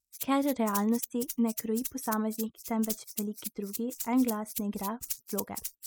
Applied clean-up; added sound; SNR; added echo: classical method spectral subtraction.